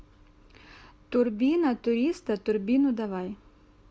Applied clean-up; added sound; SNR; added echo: none; none; none; none.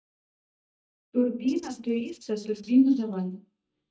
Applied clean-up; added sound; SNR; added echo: neural mask model DeepFilterNet 3.